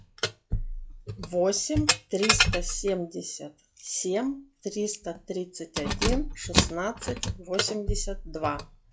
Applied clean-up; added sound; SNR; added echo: classical method log-MMSE.